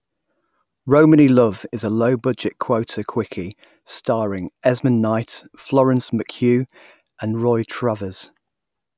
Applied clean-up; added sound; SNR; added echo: none; none; none; none.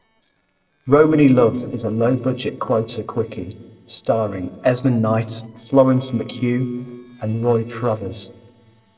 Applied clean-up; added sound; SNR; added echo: neural separator model SepFormer DNS4.